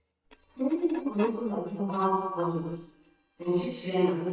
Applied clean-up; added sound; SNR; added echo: neural mask model DeepFilterNet 3.